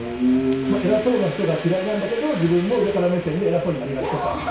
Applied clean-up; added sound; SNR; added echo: none; Domestic sounds, home sounds; 16 dB; reverberation time 0.6 s.